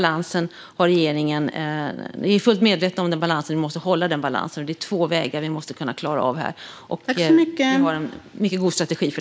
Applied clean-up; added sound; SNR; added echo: none; none; none; none.